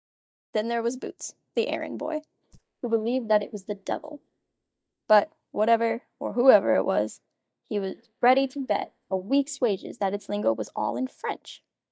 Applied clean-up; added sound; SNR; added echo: neural mask model DeepFilterNet 3.